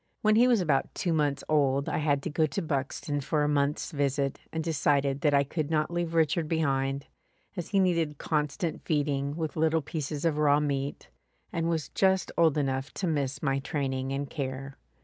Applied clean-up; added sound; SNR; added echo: none; none; none; none.